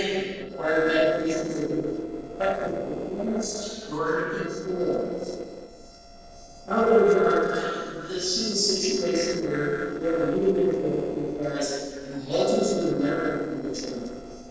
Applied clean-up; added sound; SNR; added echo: neural separator model SepFormer DNS4.